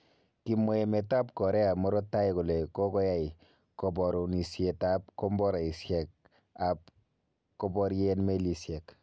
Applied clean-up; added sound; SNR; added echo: none; none; none; none.